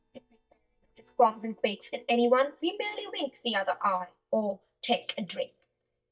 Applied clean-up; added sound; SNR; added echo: neural mask model DeepFilterNet 3.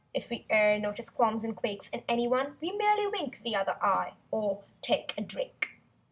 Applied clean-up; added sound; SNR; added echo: none; none; none; none.